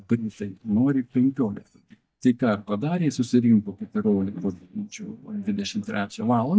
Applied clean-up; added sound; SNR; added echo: neural mask model DeepFilterNet 3.